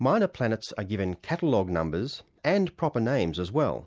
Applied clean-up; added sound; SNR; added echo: none; none; none; none.